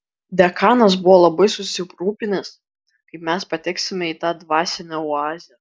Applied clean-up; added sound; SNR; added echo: none; none; none; none.